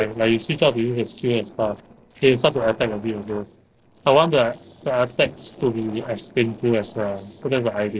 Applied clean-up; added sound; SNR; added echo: neural separator model SepFormer DNS4.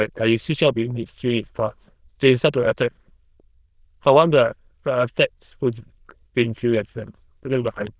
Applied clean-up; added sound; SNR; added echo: neural diffusion model UNIVERSE++.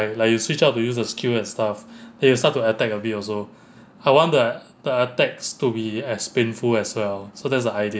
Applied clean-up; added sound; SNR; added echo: none; none; none; none.